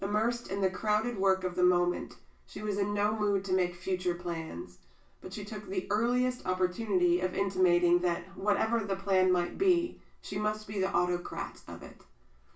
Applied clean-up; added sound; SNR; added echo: none; none; none; reverberation time 0.3 s.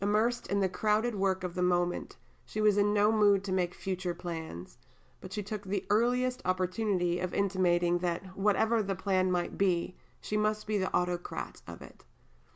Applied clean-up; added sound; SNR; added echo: none; none; none; none.